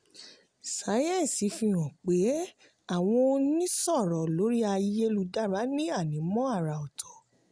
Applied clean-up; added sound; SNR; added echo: none; none; none; none.